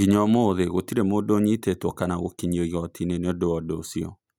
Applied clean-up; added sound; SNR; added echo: none; none; none; none.